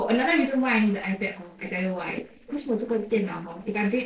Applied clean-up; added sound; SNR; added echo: neural separator model SepFormer DNS4.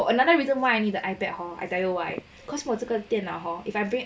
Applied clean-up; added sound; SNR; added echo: none; none; none; none.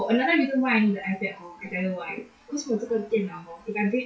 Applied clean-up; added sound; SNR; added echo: classical method WPE with log-MMSE.